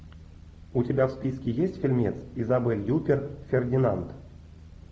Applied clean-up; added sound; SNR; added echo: none; none; none; none.